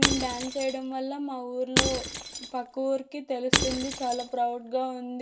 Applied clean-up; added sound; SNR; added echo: none; Shatter / Crushing; 0 dB; reverberation time 0.2 s.